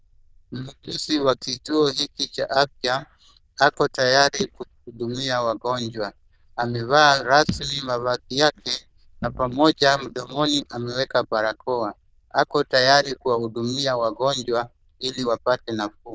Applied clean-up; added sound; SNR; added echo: neural diffusion model UNIVERSE++.